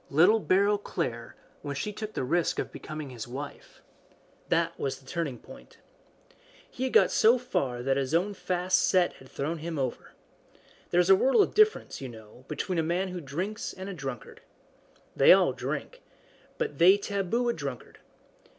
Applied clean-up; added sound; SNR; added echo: none; none; none; none.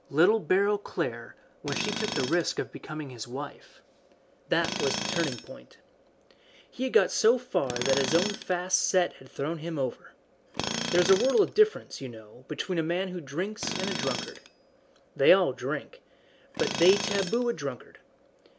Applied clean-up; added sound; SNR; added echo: none; Tools; 9 dB; none.